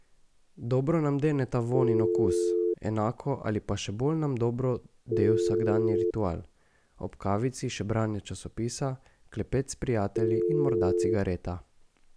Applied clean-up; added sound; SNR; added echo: none; Telephone; -4 dB; none.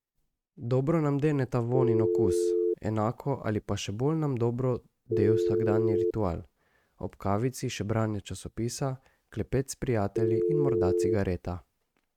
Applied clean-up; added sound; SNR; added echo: neural mask model RNNoise.